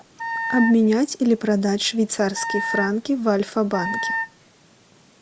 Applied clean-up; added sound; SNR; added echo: none; Wind instrument, woodwind instrument; 6 dB; none.